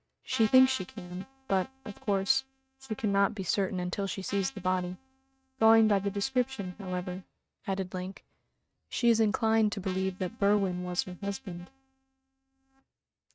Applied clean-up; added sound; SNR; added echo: neural mask model RNNoise.